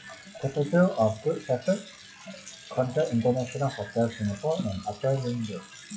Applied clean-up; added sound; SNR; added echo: classical method WPE with log-MMSE.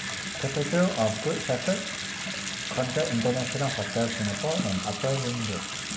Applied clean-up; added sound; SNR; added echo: none; Bathtub (filling or washing) / Sink (filling or washing) / Water tap, faucet; 4 dB; reverberation time 0.2 s.